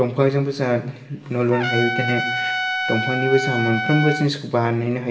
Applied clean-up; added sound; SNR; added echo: none; Trumpet; 3 dB; reverberation time 0.6 s.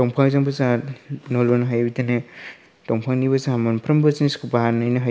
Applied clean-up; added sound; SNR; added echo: none; none; none; none.